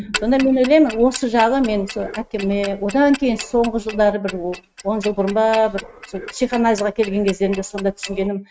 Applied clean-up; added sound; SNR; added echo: neural mask model RNNoise.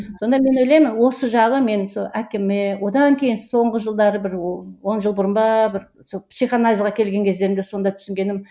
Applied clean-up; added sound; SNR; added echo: none; none; none; none.